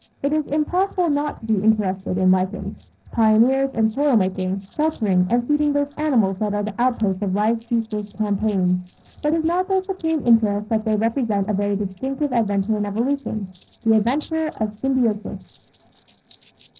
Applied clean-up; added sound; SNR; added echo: neural separator model SepFormer DNS4.